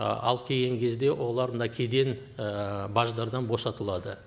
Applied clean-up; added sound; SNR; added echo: none; none; none; none.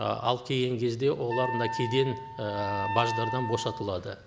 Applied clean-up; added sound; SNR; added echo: none; Wind instrument, woodwind instrument; 5 dB; none.